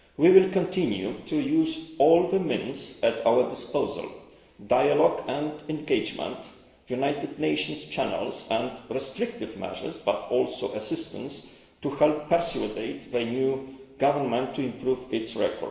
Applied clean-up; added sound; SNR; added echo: none; none; none; reverberation time 1.2 s.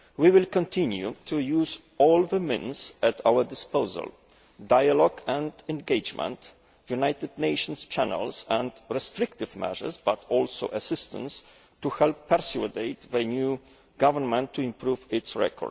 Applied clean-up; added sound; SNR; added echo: none; none; none; none.